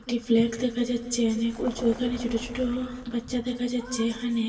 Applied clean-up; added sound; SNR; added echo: none; Vehicle; 17 dB; reverberation time 1.9 s.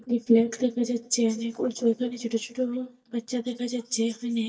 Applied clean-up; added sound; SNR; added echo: neural mask model DeepFilterNet 3.